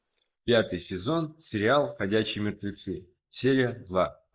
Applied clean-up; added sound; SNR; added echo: neural mask model Resemble Enhance denoiser.